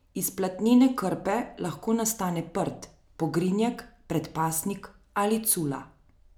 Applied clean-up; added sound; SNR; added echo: none; none; none; none.